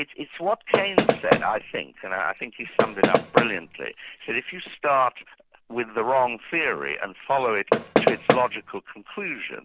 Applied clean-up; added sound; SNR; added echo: none; Knock; -5 dB; none.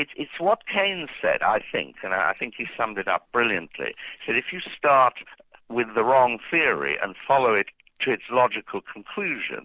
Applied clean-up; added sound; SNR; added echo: none; none; none; none.